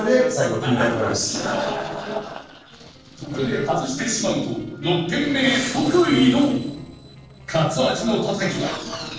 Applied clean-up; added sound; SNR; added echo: neural separator model SepFormer DNS4.